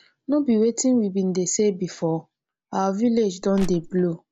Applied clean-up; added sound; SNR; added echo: none; Crushing; 10 dB; none.